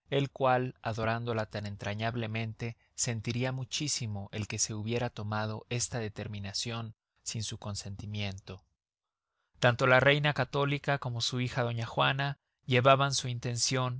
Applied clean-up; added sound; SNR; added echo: none; none; none; none.